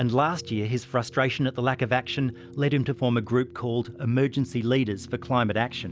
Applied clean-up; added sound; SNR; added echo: none; none; none; none.